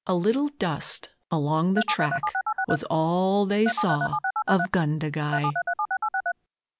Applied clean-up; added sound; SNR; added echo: none; Telephone; 1 dB; none.